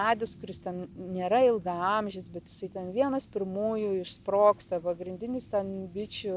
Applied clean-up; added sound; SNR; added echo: none; none; none; none.